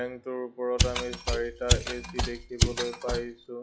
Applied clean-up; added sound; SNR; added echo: classical method log-MMSE.